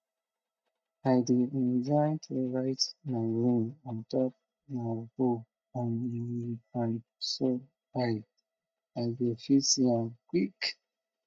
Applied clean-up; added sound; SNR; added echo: neural mask model DeepFilterNet 3.